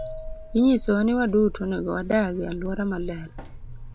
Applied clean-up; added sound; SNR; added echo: none; Bell / Percussion + Buzz; 12 dB; none.